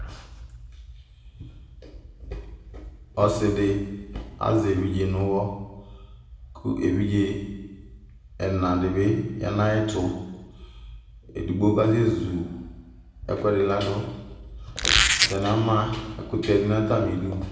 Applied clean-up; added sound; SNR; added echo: none; Squeak; -5 dB; reverberation time 1.1 s.